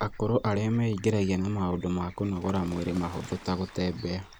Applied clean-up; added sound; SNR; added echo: none; Fowl; 19 dB; none.